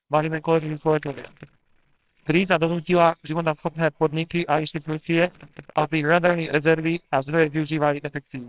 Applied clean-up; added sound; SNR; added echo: neural separator model SepFormer WHAMR!.